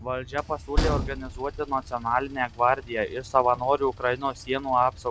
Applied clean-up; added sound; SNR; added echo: none; Train; 7 dB; none.